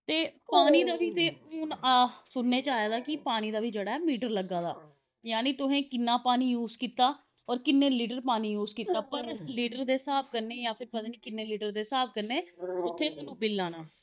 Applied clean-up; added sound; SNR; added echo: neural mask model DeepFilterNet 3.